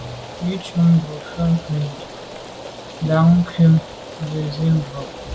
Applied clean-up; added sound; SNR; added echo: none; Rain; 15 dB; none.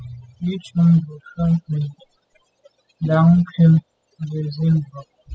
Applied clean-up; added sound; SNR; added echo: classical method spectral subtraction.